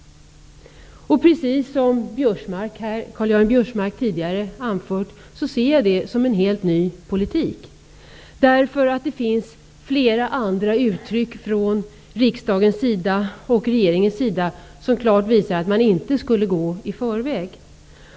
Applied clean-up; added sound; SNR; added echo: none; none; none; none.